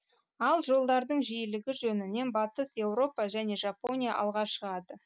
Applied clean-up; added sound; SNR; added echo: none; none; none; none.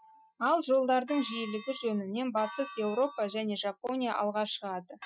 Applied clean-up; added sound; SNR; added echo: classical method Wiener filter.